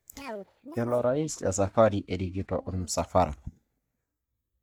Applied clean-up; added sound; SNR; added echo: neural mask model DeepFilterNet 3.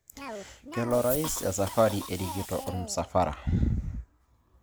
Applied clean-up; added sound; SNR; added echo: none; Cough; 11 dB; none.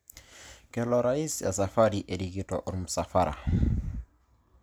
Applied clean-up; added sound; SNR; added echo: none; none; none; none.